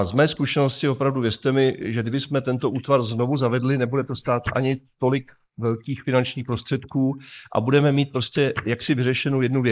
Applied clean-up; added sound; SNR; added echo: neural mask model Resemble Enhance denoiser.